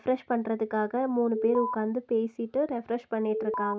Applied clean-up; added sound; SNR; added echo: none; Alarm; 2 dB; none.